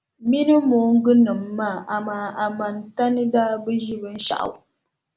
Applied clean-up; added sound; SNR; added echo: none; none; none; none.